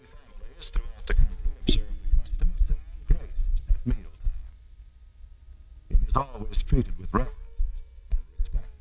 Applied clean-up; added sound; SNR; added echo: neural mask model DeepFilterNet 3.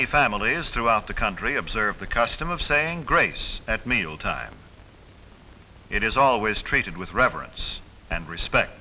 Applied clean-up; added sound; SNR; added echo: none; none; none; none.